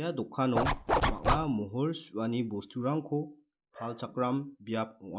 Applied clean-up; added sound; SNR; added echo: none; Zipper (clothing); -5 dB; none.